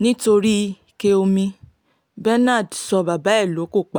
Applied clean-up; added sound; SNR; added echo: none; none; none; none.